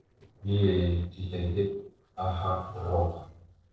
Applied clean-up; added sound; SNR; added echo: neural separator model SepFormer DNS4.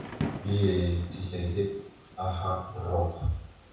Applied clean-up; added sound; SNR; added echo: none; Thunder / Rain; 10 dB; reverberation time 0.7 s.